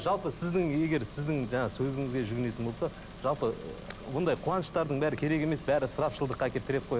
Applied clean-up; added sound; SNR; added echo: none; Engine; 15 dB; none.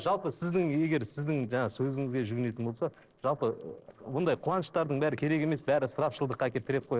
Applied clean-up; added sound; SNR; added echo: neural separator model SepFormer DNS4.